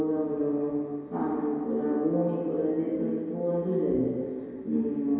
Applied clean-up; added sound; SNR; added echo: none; none; none; reverberation time 2.2 s.